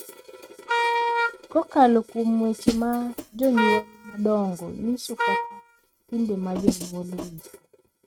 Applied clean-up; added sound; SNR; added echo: neural mask model RNNoise.